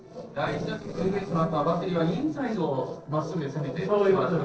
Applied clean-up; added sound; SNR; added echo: neural separator model SepFormer DNS4.